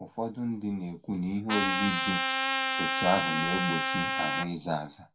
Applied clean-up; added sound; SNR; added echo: none; Trumpet; -3 dB; reverberation time 0.2 s.